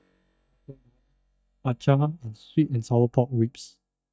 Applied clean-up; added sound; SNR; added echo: neural mask model DeepFilterNet 3.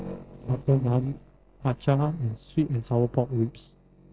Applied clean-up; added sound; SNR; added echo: neural separator model SepFormer DNS4.